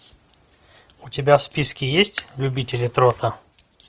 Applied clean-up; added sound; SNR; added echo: none; none; none; none.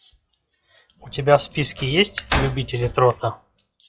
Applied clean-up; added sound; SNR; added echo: classical method log-MMSE.